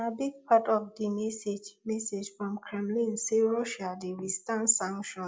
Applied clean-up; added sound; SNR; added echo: none; none; none; none.